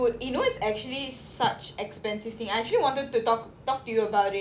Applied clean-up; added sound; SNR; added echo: none; none; none; none.